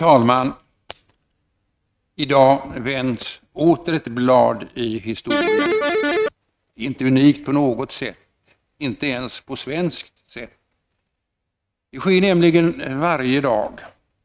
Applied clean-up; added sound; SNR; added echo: neural mask model RNNoise.